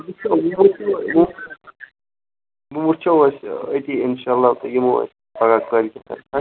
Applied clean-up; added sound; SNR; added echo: none; none; none; none.